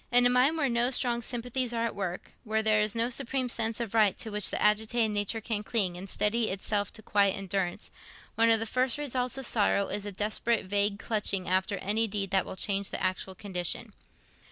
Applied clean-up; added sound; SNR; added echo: none; none; none; none.